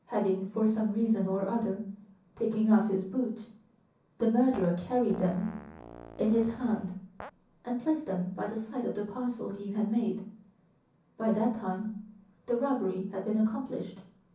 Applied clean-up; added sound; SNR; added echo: none; Fart; 16 dB; reverberation time 0.6 s.